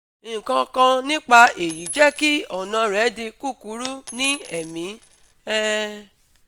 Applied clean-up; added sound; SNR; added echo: none; Coin (dropping); 17 dB; none.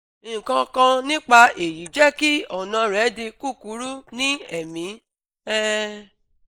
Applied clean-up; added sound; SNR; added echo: neural mask model Resemble Enhance denoiser.